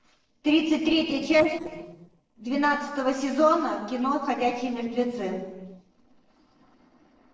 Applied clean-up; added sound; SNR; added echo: neural separator model SepFormer DNS4.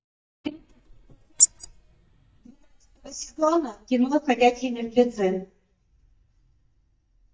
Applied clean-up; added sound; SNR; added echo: neural mask model DeepFilterNet 3.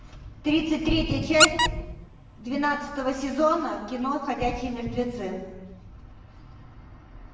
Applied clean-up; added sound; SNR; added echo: none; Squeak; 0 dB; reverberation time 1.0 s.